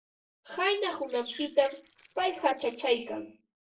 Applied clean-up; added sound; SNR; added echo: neural separator model SepFormer DNS4.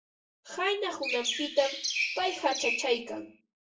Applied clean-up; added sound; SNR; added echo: none; Chirp, tweet; 2 dB; reverberation time 0.3 s.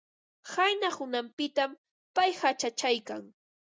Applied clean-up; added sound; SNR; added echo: none; none; none; none.